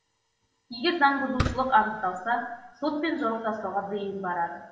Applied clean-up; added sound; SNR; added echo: none; Fireworks; 6 dB; reverberation time 0.9 s.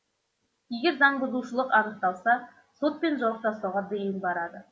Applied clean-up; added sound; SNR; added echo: none; none; none; none.